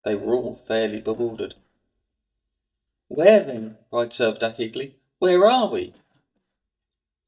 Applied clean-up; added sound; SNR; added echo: neural mask model DeepFilterNet 3.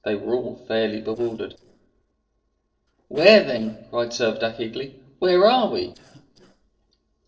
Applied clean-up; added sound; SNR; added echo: neural separator model SepFormer DNS4.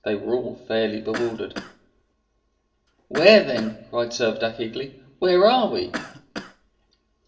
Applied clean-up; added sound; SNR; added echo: none; Cough; 14 dB; reverberation time 0.6 s.